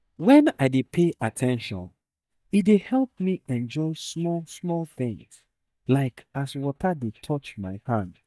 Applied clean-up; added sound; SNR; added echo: neural mask model DeepFilterNet 3.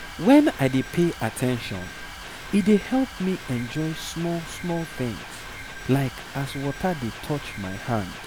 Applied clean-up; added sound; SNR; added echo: none; Mechanisms; 12 dB; none.